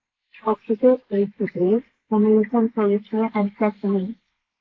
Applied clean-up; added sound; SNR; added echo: neural mask model Resemble Enhance denoiser.